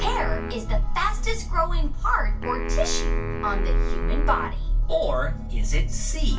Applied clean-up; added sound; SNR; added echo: none; Wind instrument, woodwind instrument; 14 dB; reverberation time 0.2 s.